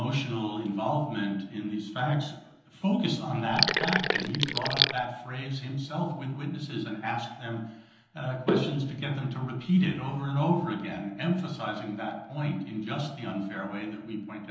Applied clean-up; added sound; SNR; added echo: none; Sink (filling or washing); -3 dB; reverberation time 0.9 s.